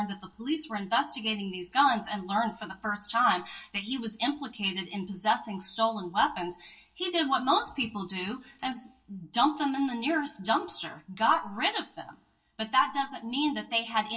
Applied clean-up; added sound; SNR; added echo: none; none; none; reverberation time 0.2 s.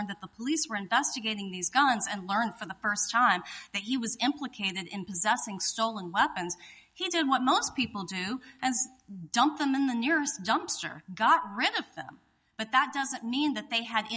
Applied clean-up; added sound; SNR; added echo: none; none; none; none.